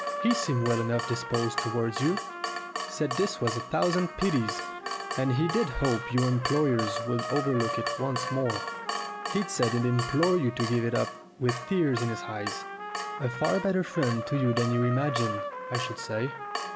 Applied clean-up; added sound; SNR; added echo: none; Drip / Water tap, faucet + Trumpet; 5 dB; none.